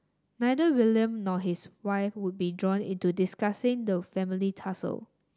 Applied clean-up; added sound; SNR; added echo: none; none; none; none.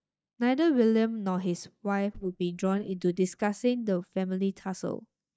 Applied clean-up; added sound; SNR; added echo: neural mask model DeepFilterNet 3.